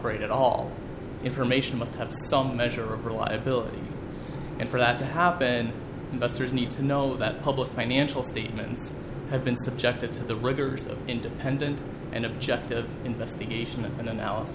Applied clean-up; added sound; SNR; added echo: none; none; none; none.